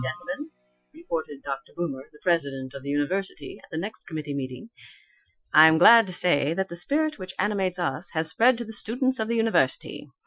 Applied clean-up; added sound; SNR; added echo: classical method Wiener filter.